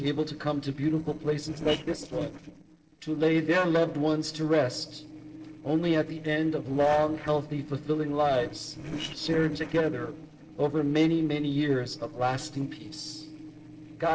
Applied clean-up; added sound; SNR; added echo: neural separator model SepFormer DNS4.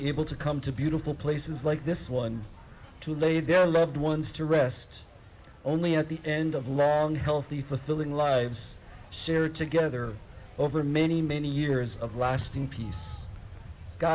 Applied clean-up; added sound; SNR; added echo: none; none; none; none.